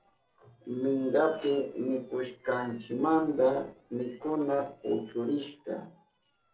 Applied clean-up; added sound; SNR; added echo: neural separator model SepFormer DNS4.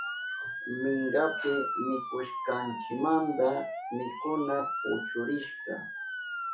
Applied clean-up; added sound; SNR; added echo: classical method WPE with log-MMSE.